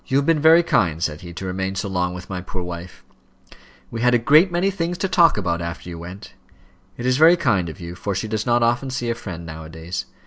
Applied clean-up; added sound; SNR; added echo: none; none; none; none.